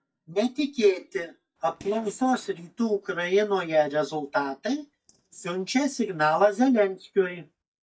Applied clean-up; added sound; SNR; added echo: neural mask model DeepFilterNet 3.